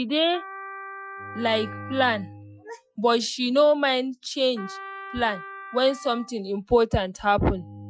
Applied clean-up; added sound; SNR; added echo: classical method Wiener filter.